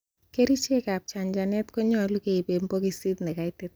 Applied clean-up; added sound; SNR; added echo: none; none; none; none.